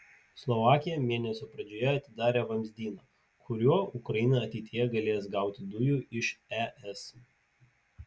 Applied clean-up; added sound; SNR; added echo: none; none; none; none.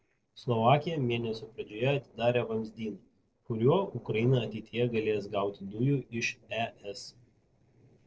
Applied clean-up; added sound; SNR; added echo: neural separator model SepFormer DNS4.